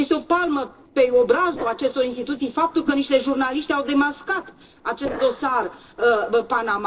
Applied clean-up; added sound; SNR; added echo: neural separator model SepFormer DNS4.